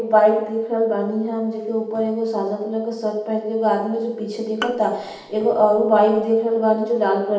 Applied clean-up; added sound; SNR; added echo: none; Bowed string instrument; 17 dB; reverberation time 0.8 s.